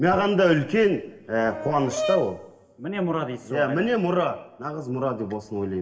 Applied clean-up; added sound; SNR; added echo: none; Brass instrument; 8 dB; reverberation time 1.0 s.